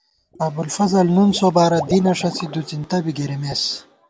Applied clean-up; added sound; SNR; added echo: none; Liquid; 16 dB; none.